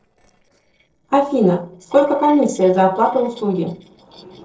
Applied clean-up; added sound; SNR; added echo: neural separator model SepFormer DNS4.